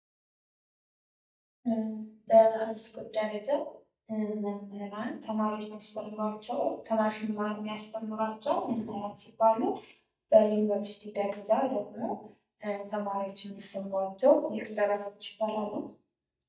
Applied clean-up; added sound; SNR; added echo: neural mask model DeepFilterNet 3.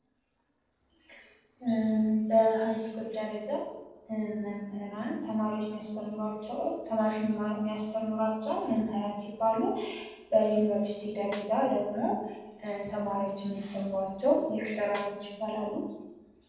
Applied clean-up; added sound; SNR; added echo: neural separator model SepFormer DNS4.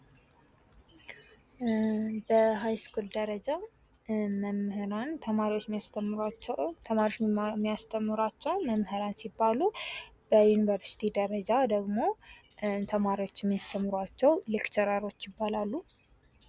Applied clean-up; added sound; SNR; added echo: none; none; none; none.